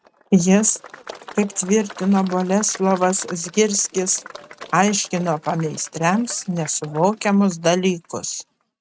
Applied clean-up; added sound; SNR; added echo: neural mask model RNNoise.